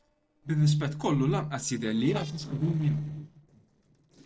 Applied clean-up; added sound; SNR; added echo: neural separator model SepFormer DNS4.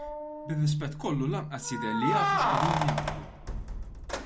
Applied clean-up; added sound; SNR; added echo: none; Keys jangling; 0 dB; none.